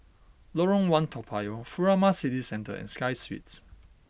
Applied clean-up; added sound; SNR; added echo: none; none; none; none.